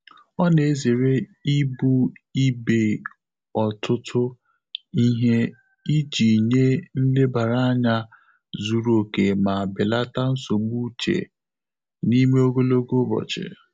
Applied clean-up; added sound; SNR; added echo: none; none; none; none.